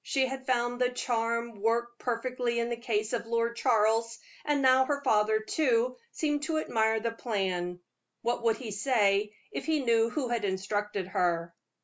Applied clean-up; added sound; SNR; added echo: none; none; none; none.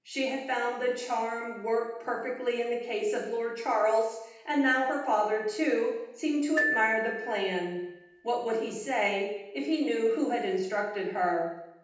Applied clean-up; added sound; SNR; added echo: none; Glockenspiel; 7 dB; reverberation time 0.8 s.